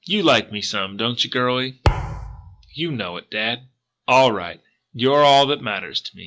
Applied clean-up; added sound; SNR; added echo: classical method log-MMSE.